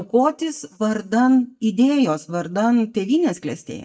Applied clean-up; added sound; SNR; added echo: neural mask model DeepFilterNet 3.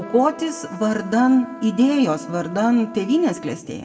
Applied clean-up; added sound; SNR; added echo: none; Trumpet; 17 dB; reverberation time 0.9 s.